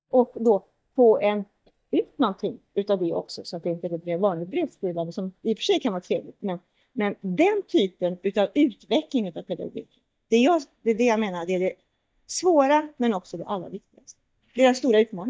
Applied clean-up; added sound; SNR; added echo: neural mask model DeepFilterNet 3.